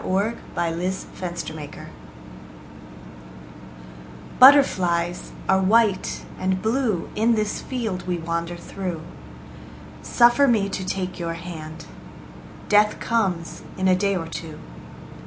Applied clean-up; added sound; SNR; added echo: none; none; none; none.